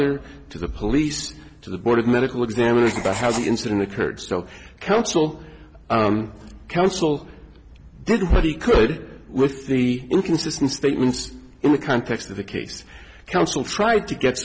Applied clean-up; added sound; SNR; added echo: none; Writing; 16 dB; none.